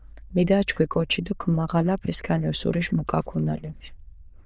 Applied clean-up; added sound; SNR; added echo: neural diffusion model UNIVERSE++.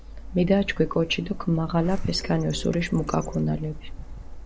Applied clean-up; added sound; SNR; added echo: none; Printer; 9 dB; none.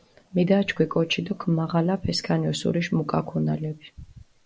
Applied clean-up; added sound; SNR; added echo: none; none; none; none.